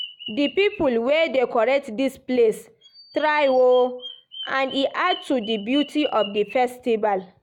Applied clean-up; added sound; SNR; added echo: none; Bird vocalization, bird call, bird song; 17 dB; none.